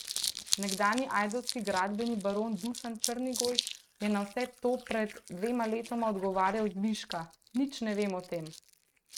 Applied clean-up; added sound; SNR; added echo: neural mask model RNNoise.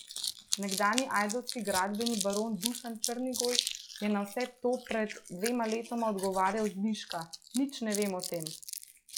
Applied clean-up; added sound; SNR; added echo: classical method log-MMSE.